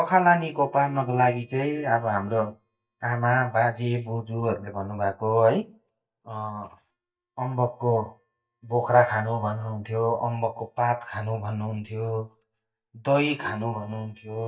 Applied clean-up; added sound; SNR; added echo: neural mask model DeepFilterNet 3.